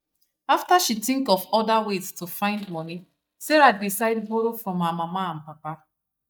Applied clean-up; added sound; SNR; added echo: neural mask model DeepFilterNet 3.